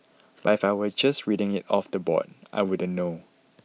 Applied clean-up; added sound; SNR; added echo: none; none; none; none.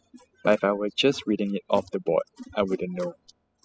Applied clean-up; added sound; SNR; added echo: classical method spectral subtraction.